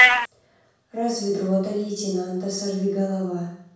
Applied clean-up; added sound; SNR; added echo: none; Meow; 0 dB; reverberation time 0.7 s.